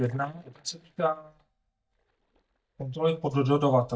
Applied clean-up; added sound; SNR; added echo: neural mask model DeepFilterNet 3.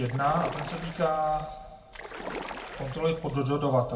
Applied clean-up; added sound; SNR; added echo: none; Splash, splatter; 11 dB; reverberation time 0.2 s.